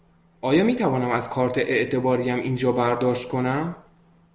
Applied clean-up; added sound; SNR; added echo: none; none; none; none.